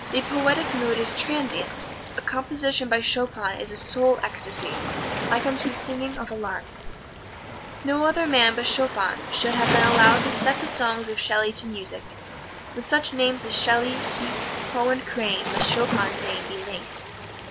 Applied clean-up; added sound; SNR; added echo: none; Waves, surf; 5 dB; none.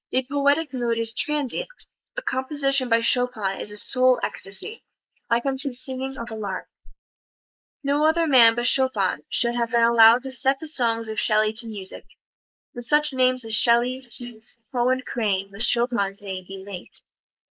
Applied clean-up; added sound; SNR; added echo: neural mask model Resemble Enhance denoiser.